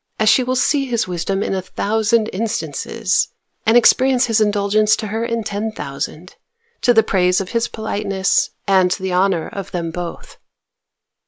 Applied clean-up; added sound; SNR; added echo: none; none; none; none.